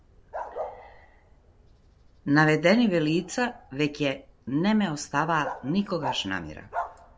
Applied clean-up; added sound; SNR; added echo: none; Bark; 13 dB; none.